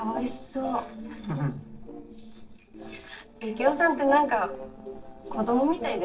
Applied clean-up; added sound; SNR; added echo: neural separator model SepFormer DNS4.